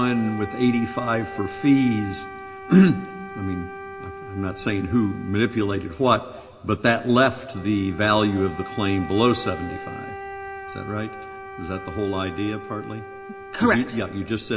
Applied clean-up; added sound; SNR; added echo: none; Wind instrument, woodwind instrument; 14 dB; reverberation time 0.5 s.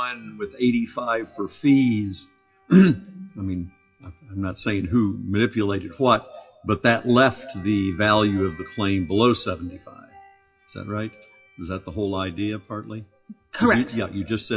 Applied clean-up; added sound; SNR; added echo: classical method WPE with log-MMSE.